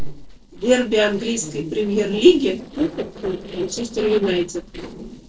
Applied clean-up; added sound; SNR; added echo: neural separator model SepFormer DNS4.